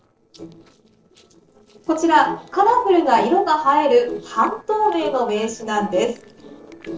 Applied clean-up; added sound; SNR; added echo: neural separator model SepFormer DNS4.